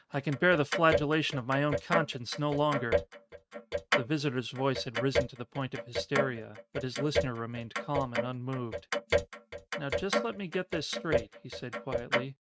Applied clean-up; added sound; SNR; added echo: neural mask model RNNoise.